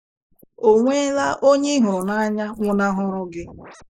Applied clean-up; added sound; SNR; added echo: neural mask model Resemble Enhance denoiser.